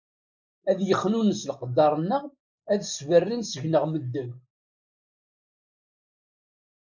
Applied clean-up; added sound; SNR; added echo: neural mask model Resemble Enhance denoiser.